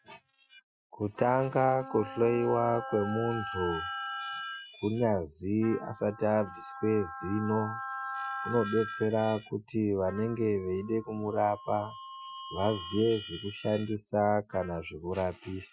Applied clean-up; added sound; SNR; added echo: classical method Wiener filter.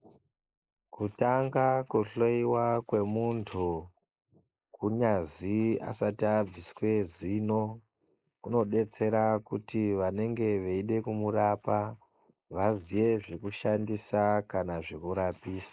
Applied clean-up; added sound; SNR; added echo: neural mask model Resemble Enhance denoiser.